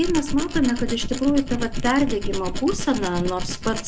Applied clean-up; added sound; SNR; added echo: none; Tools; 4 dB; none.